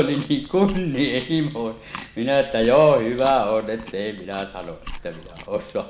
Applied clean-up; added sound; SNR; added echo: none; Chewing, mastication; 17 dB; none.